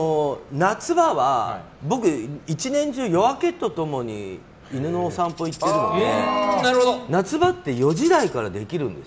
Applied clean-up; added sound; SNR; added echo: none; Tambourine; 20 dB; none.